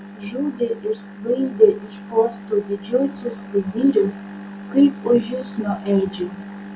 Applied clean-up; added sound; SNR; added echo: none; none; none; none.